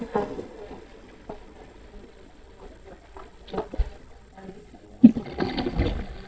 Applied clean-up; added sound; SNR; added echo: neural mask model DeepFilterNet 3.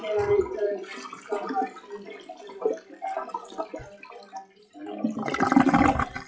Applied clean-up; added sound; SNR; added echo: classical method WPE with log-MMSE.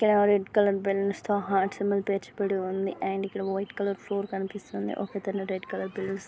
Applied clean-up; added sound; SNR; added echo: none; none; none; none.